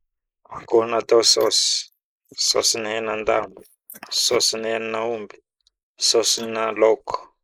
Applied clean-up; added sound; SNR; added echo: neural mask model Resemble Enhance denoiser.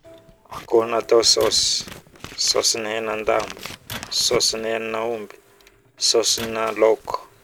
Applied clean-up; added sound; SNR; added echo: none; Microwave oven + Scissors; 18 dB; none.